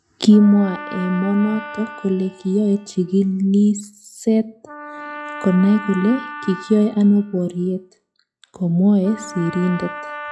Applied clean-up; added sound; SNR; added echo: classical method log-MMSE.